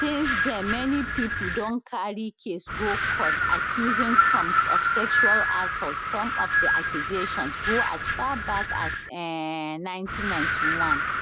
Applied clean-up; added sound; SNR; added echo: none; Wind; -5 dB; none.